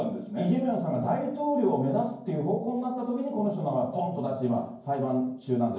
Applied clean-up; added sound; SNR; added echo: none; none; none; reverberation time 0.9 s.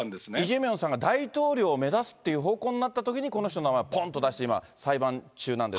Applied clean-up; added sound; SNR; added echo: none; none; none; none.